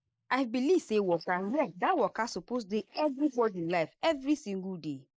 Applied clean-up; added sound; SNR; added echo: neural mask model Resemble Enhance denoiser.